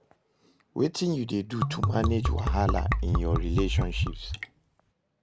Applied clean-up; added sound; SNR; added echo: none; Liquid; -4 dB; none.